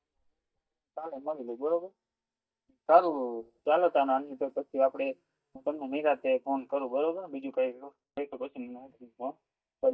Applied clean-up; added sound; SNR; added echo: neural mask model DeepFilterNet 3.